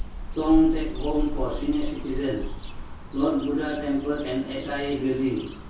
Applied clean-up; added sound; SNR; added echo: none; Cricket / Bird; 6 dB; reverberation time 0.6 s.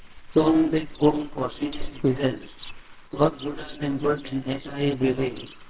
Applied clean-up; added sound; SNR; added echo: neural separator model SepFormer WHAMR!.